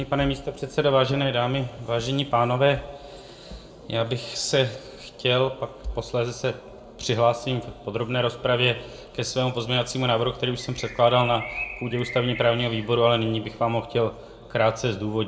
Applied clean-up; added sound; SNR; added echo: none; Bird; 13 dB; reverberation time 0.3 s.